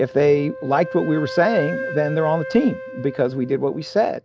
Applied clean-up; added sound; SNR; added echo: none; Wind instrument, woodwind instrument; 11 dB; none.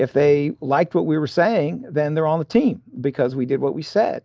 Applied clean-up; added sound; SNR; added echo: none; none; none; none.